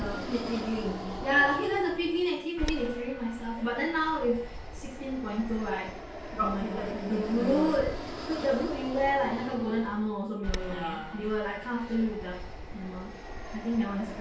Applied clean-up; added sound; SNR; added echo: none; Fixed-wing aircraft, airplane; 8 dB; reverberation time 0.4 s.